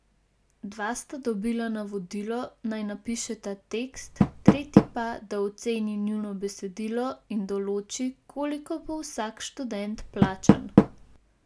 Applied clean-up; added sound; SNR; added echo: none; Door; -3 dB; none.